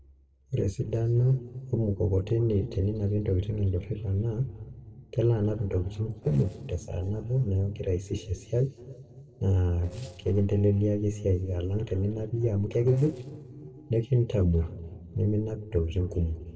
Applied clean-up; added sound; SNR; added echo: neural separator model SepFormer DNS4.